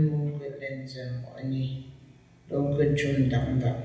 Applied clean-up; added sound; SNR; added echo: none; none; none; reverberation time 0.8 s.